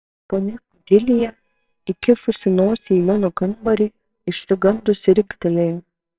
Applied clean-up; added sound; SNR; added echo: neural separator model SepFormer WHAMR!.